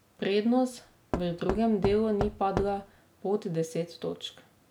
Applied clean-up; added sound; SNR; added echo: none; Knock / Wood; 6 dB; none.